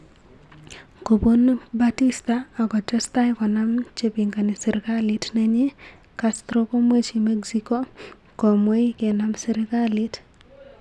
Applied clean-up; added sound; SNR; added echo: none; none; none; none.